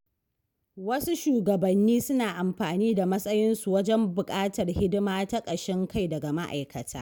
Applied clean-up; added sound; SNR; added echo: none; none; none; none.